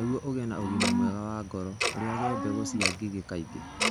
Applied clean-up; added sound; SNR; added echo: none; Tick-tock + Cricket / Growling; -1 dB; none.